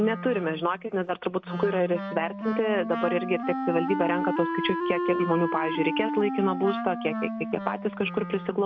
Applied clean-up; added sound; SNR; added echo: none; Wind instrument, woodwind instrument; 4 dB; none.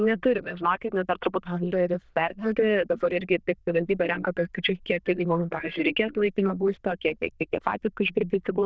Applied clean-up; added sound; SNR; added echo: neural diffusion model UNIVERSE++.